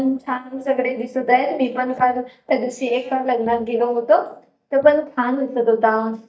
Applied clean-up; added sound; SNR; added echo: neural mask model DeepFilterNet 3.